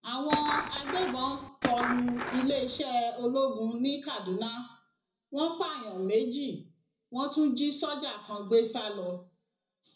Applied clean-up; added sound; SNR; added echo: none; Skateboard; 3 dB; reverberation time 0.4 s.